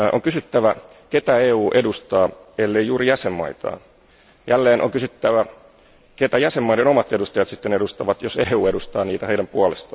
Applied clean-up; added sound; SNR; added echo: none; none; none; none.